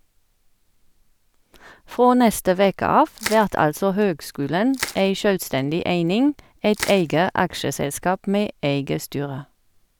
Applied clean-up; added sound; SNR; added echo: none; Crushing; 15 dB; none.